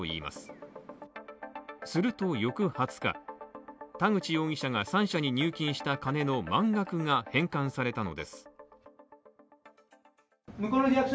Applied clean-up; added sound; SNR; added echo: none; none; none; none.